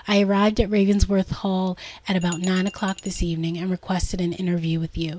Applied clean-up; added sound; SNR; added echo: none; Glass; 16 dB; none.